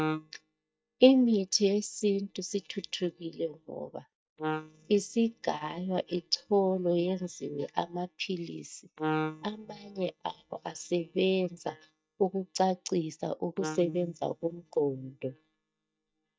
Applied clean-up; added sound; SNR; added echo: neural mask model DeepFilterNet 3.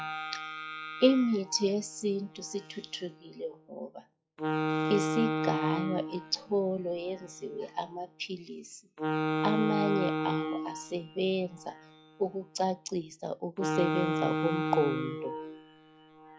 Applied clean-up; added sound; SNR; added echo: classical method log-MMSE.